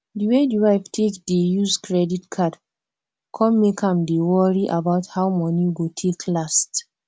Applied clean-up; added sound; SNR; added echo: none; none; none; none.